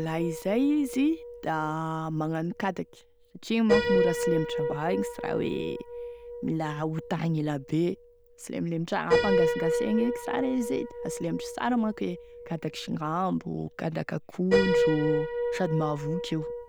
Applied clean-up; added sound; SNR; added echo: none; Piano; 2 dB; none.